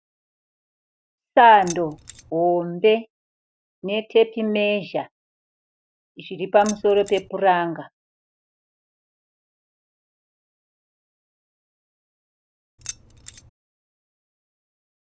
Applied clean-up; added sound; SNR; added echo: none; Keys jangling; 15 dB; none.